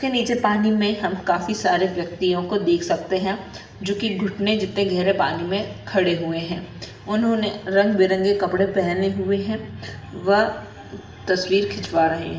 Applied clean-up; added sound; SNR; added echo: none; none; none; reverberation time 1.3 s.